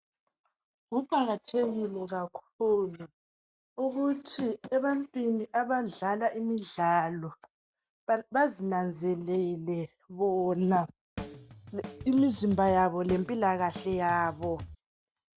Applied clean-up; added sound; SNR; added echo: none; Drum kit; 13 dB; none.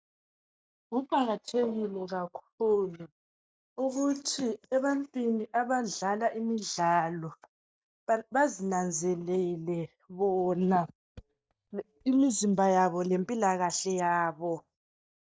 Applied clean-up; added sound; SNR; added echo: neural mask model DeepFilterNet 3.